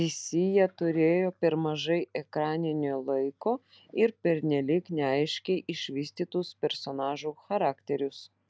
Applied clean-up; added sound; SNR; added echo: none; none; none; none.